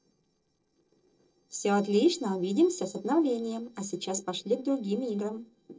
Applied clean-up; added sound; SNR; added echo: neural separator model SepFormer DNS4.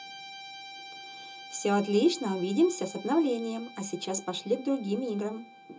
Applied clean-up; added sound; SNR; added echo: none; Guitar; 17 dB; reverberation time 0.2 s.